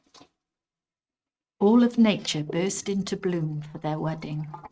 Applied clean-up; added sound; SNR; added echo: neural mask model RNNoise.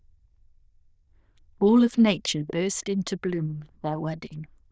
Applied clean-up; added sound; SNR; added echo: neural diffusion model UNIVERSE++.